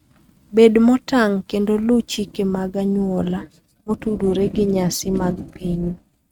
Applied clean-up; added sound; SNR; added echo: neural mask model RNNoise.